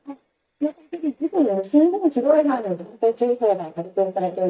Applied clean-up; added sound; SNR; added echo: neural mask model DeepFilterNet 3.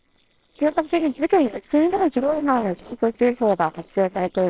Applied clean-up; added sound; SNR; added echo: neural separator model SepFormer WHAMR!.